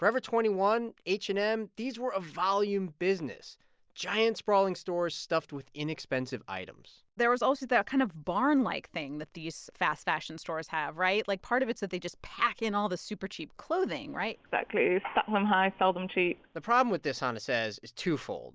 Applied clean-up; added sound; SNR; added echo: none; none; none; none.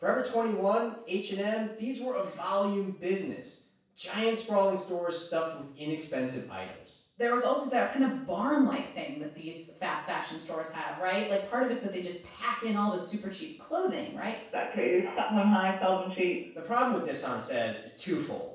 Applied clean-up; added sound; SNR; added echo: none; none; none; reverberation time 0.7 s.